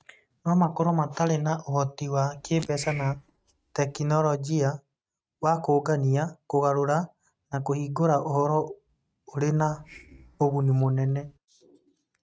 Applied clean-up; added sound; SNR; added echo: neural mask model RNNoise.